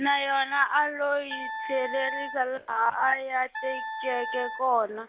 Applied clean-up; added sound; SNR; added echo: none; Wind instrument, woodwind instrument; 9 dB; none.